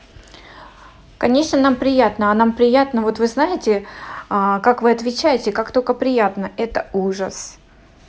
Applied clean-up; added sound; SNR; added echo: none; none; none; none.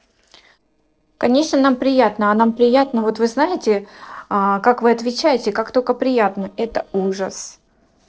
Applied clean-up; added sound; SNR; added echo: neural separator model SepFormer DNS4.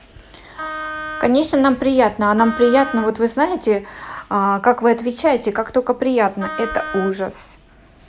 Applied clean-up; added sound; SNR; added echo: none; Wind instrument, woodwind instrument; 11 dB; none.